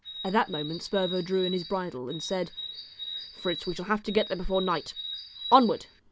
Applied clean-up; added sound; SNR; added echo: none; Bird; 11 dB; none.